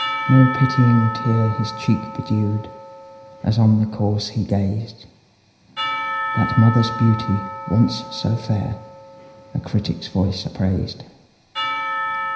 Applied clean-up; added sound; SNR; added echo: none; Church bell / Percussion; 9 dB; reverberation time 0.9 s.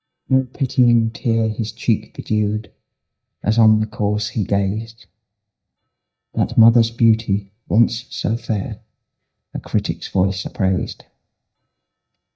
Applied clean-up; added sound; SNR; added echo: neural mask model DeepFilterNet 3.